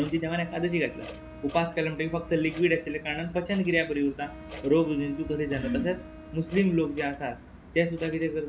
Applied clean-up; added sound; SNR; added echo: none; Clock + Wind instrument, woodwind instrument; 19 dB; none.